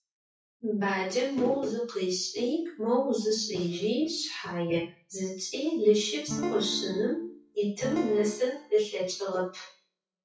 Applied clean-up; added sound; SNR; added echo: classical method WPE with log-MMSE.